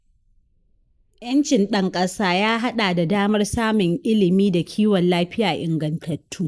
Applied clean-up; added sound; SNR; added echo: neural mask model Resemble Enhance denoiser.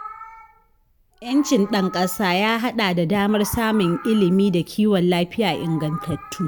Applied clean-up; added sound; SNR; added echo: none; Meow; 18 dB; none.